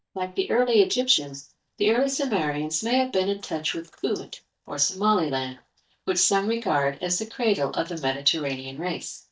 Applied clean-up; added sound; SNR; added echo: neural mask model DeepFilterNet 3.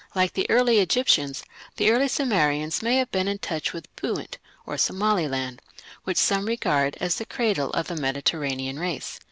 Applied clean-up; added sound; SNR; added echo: none; none; none; none.